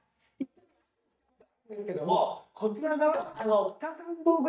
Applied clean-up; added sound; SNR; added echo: neural mask model DeepFilterNet 3.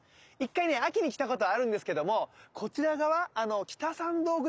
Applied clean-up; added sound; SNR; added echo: none; none; none; none.